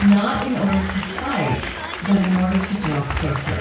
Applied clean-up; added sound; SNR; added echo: none; Applause; 9 dB; reverberation time 0.6 s.